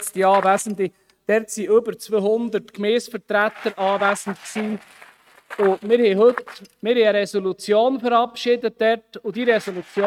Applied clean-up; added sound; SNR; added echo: neural mask model RNNoise.